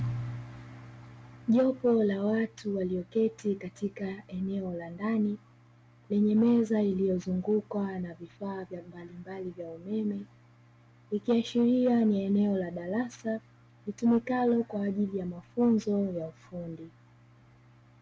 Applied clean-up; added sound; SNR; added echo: none; none; none; none.